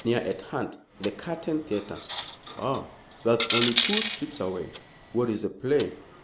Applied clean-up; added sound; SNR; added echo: none; Coin (dropping); 3 dB; none.